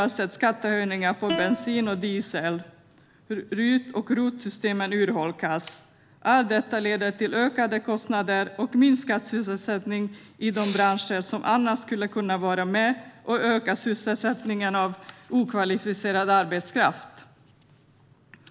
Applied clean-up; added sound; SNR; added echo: none; Plucked string instrument; 11 dB; none.